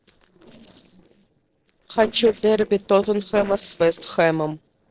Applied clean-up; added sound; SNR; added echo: neural separator model SepFormer DNS4.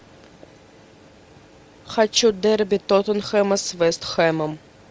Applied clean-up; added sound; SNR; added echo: none; none; none; none.